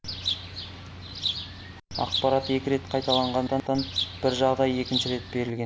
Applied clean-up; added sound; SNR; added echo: none; Bird; 6 dB; none.